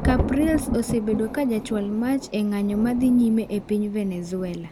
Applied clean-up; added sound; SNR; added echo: none; Thunder; 7 dB; none.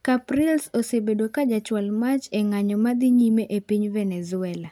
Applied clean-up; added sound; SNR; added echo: none; none; none; none.